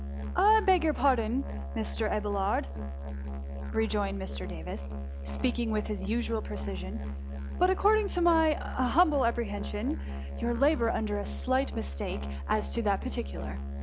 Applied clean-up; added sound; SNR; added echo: none; Musical instrument; 5 dB; none.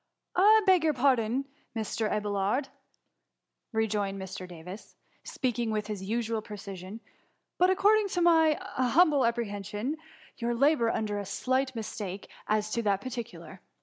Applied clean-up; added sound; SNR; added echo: none; none; none; none.